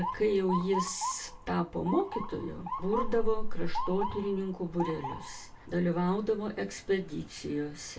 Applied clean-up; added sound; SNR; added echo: none; Motor vehicle (road) / Siren; 10 dB; reverberation time 0.2 s.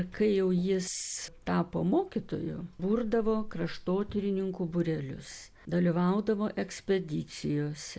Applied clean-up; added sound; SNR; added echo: none; none; none; none.